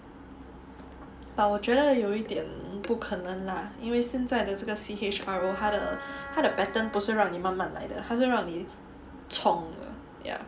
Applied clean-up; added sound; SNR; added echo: none; Wind instrument, woodwind instrument; 11 dB; none.